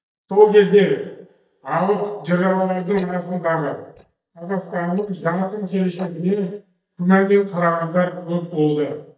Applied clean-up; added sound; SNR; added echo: neural mask model DeepFilterNet 3.